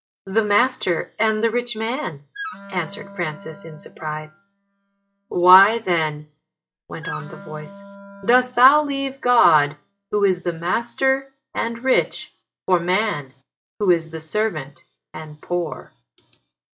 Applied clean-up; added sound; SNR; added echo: classical method log-MMSE.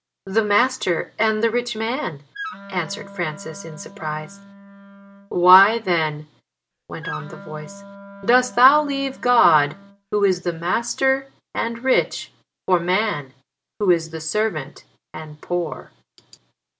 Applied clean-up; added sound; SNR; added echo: none; Wind instrument, woodwind instrument; 16 dB; none.